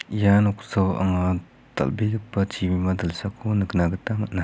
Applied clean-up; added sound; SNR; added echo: none; none; none; none.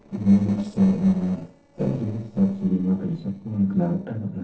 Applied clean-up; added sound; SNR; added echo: neural separator model SepFormer DNS4.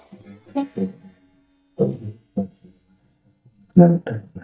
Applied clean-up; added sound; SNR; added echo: neural mask model DeepFilterNet 3.